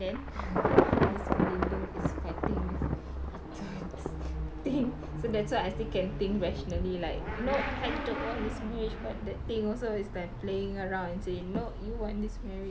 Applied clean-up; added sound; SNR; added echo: none; Thunder / Traffic noise, roadway noise / Rain / Insect + Motorcycle / Accelerating, revving, vroom; -2 dB; none.